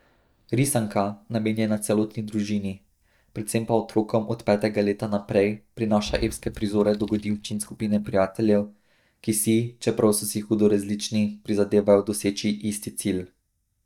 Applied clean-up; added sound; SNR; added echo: neural mask model DeepFilterNet 3.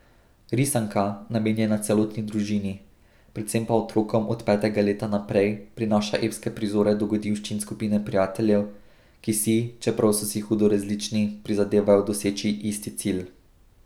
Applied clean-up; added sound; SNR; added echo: none; none; none; none.